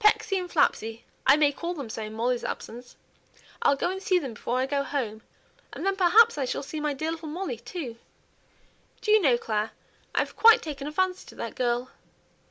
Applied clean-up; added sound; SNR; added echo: none; none; none; none.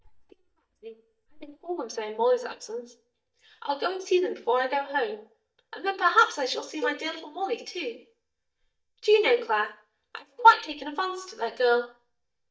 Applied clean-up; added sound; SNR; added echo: neural mask model DeepFilterNet 3.